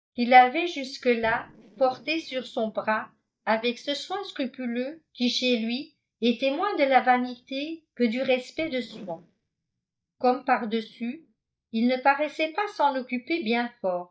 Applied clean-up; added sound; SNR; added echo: neural mask model DeepFilterNet 3.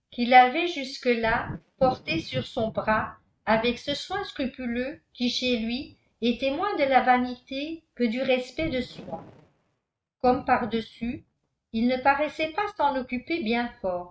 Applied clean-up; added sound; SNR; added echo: neural mask model RNNoise.